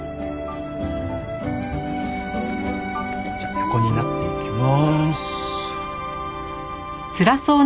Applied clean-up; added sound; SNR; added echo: none; Insect / Frog; 19 dB; none.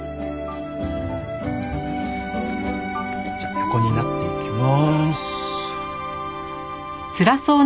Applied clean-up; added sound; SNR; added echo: none; none; none; none.